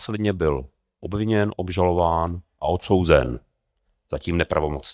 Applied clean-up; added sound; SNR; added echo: neural mask model DeepFilterNet 3.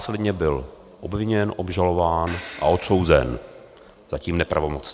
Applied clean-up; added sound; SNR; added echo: none; Crash cymbal; 18 dB; none.